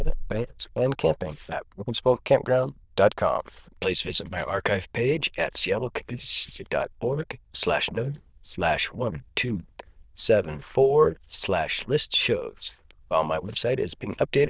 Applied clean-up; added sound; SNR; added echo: neural diffusion model UNIVERSE++.